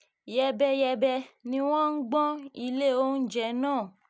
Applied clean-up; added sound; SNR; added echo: none; none; none; none.